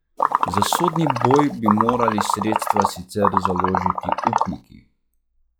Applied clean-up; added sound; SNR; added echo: classical method log-MMSE.